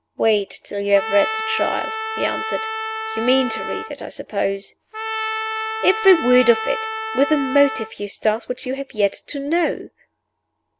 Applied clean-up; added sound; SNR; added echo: none; Trumpet; 6 dB; none.